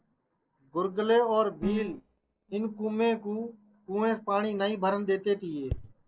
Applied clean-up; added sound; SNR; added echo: neural separator model SepFormer DNS4.